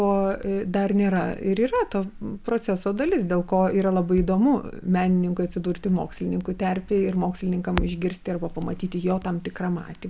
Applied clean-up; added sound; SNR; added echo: none; Crackle; 17 dB; none.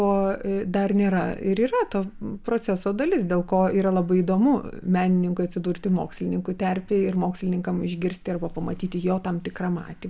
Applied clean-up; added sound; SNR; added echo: none; none; none; none.